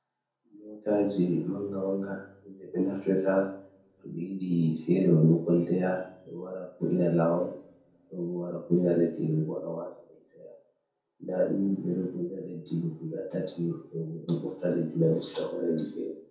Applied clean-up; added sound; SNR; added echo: none; none; none; reverberation time 0.6 s.